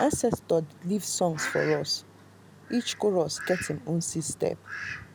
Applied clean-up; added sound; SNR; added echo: none; Fowl; 12 dB; none.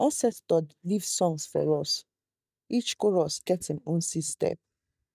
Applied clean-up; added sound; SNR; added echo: neural mask model DeepFilterNet 3.